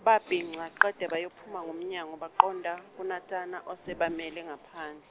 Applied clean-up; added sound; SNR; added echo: none; none; none; none.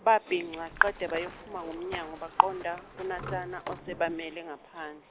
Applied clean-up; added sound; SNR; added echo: none; Run + Sliding door; 15 dB; none.